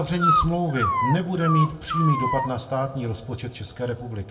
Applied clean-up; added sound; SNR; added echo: none; Dog; 0 dB; reverberation time 0.5 s.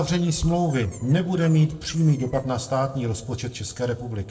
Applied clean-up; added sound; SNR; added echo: neural separator model SepFormer DNS4.